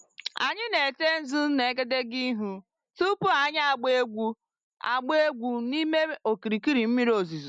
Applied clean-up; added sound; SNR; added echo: none; none; none; none.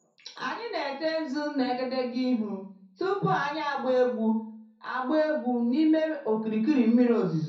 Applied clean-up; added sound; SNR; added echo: none; none; none; reverberation time 0.6 s.